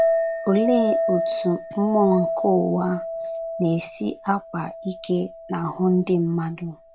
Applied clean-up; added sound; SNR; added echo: none; Chink, clink; 5 dB; none.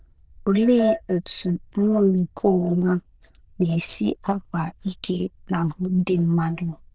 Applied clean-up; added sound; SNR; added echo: neural diffusion model UNIVERSE++.